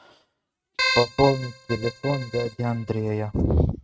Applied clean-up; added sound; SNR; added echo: neural mask model RNNoise.